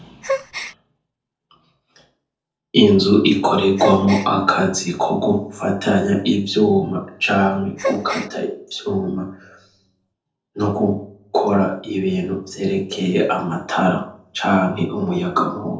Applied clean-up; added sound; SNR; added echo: neural separator model SepFormer DNS4.